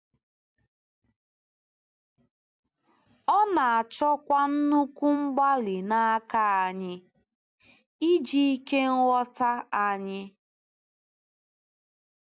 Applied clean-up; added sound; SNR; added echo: none; none; none; none.